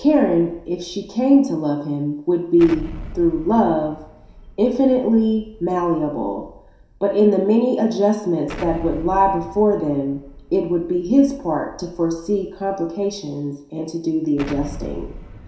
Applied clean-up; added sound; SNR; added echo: none; Explosion; 17 dB; reverberation time 0.7 s.